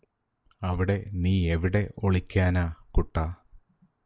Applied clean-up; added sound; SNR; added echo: none; none; none; none.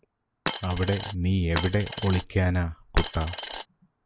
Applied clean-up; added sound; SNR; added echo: none; Coin (dropping); 7 dB; none.